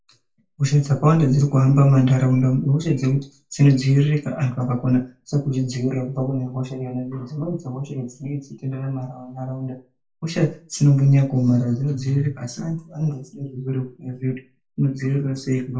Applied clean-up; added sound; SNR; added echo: none; none; none; reverberation time 0.2 s.